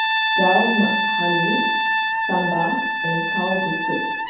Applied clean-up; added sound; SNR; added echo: none; Brass instrument; -3 dB; reverberation time 0.9 s.